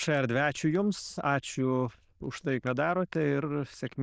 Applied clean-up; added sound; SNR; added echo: neural diffusion model UNIVERSE++.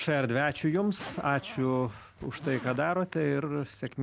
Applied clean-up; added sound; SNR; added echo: none; Zipper (clothing); 18 dB; none.